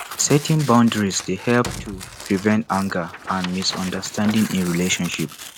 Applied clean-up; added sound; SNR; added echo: none; Slam + Tearing; 14 dB; none.